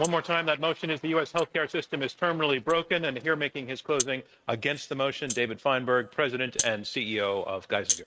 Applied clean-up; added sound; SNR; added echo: neural mask model RNNoise.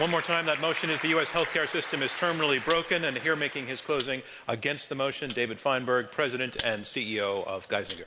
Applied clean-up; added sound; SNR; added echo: none; Rattle (instrument); 8 dB; none.